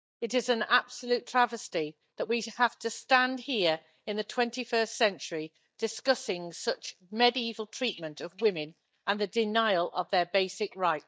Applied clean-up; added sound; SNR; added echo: neural mask model DeepFilterNet 3.